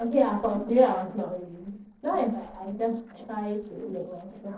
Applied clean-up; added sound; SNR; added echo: neural separator model SepFormer DNS4.